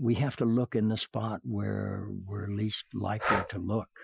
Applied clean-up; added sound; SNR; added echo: classical method Wiener filter.